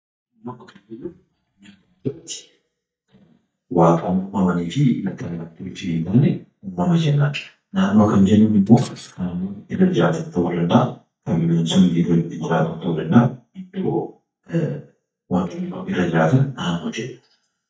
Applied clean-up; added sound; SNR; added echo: neural mask model DeepFilterNet 3.